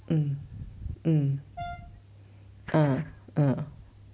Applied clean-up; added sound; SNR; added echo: none; Brass instrument; 14 dB; none.